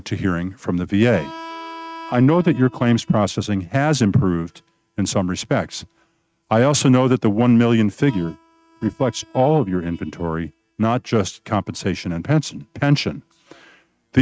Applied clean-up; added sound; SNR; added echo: neural mask model RNNoise.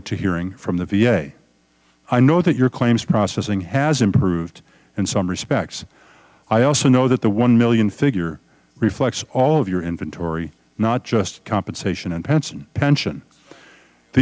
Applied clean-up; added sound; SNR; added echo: none; none; none; none.